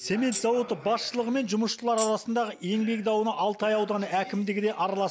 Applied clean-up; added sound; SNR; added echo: none; Tambourine; 12 dB; none.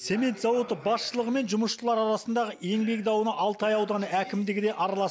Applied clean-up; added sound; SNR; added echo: none; none; none; none.